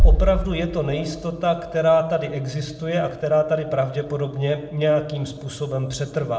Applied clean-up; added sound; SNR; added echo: none; Bass drum; 3 dB; reverberation time 0.6 s.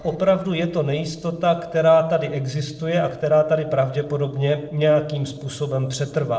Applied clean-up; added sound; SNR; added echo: neural separator model SepFormer DNS4.